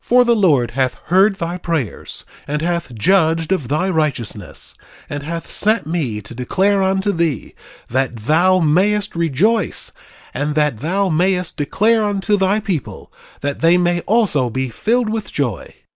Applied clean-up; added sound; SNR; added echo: neural mask model Resemble Enhance denoiser.